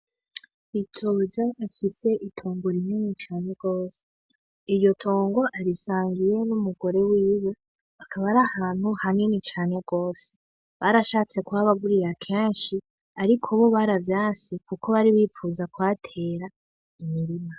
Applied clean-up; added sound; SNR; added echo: none; none; none; none.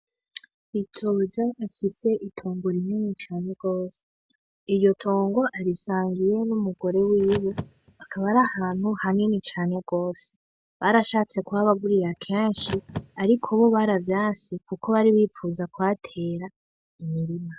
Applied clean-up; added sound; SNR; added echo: none; Car; 15 dB; none.